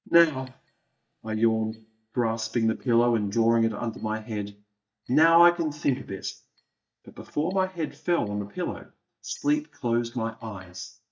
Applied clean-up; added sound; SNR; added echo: neural mask model DeepFilterNet 3.